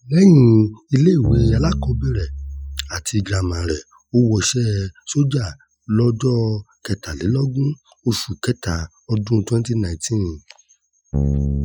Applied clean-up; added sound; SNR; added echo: classical method Wiener filter.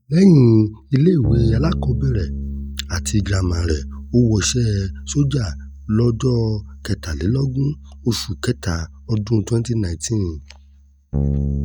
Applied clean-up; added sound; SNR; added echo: neural mask model DeepFilterNet 3.